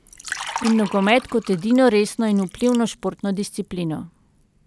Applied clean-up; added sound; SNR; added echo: none; Liquid; 16 dB; none.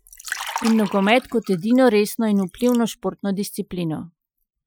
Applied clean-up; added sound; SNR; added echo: classical method Wiener filter.